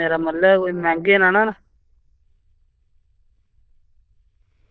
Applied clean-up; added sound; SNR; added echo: neural diffusion model UNIVERSE++.